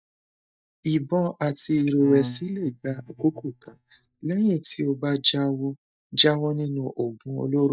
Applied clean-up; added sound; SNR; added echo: neural mask model DeepFilterNet 3.